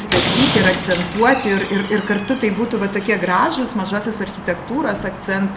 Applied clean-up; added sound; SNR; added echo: none; Slam; 7 dB; none.